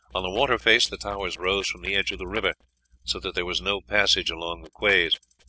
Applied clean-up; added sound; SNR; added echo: neural separator model SepFormer DNS4.